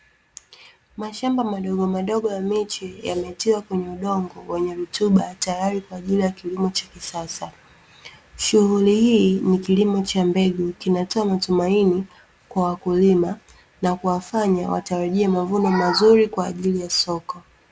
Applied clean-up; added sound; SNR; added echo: none; none; none; none.